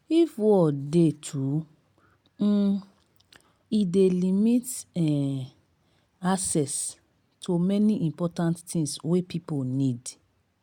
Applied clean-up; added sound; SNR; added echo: none; none; none; none.